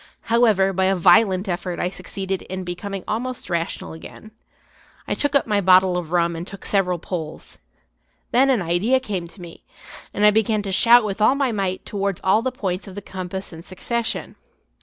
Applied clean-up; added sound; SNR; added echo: none; none; none; none.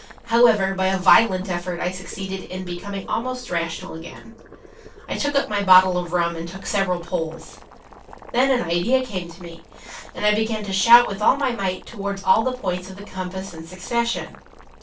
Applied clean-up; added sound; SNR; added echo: none; Boiling; 20 dB; reverberation time 0.2 s.